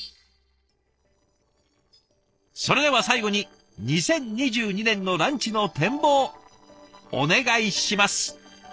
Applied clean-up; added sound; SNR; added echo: neural separator model SepFormer DNS4.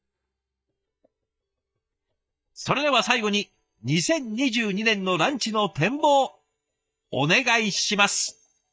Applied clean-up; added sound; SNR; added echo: neural mask model DeepFilterNet 3.